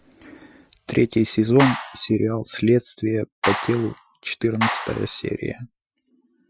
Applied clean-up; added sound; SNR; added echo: classical method Wiener filter.